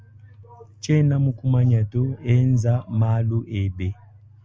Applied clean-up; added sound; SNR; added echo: none; none; none; none.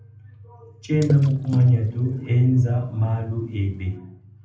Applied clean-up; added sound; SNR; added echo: none; Water / Splash, splatter; 18 dB; reverberation time 0.6 s.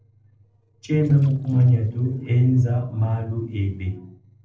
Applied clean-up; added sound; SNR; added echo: neural separator model SepFormer DNS4.